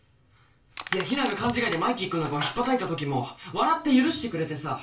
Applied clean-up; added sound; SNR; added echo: none; Crushing; 11 dB; reverberation time 0.3 s.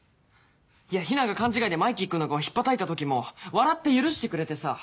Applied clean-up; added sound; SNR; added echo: none; none; none; none.